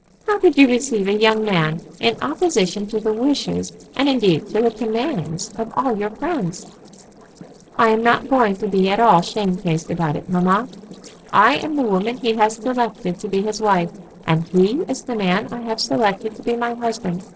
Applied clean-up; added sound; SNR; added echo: neural separator model SepFormer DNS4.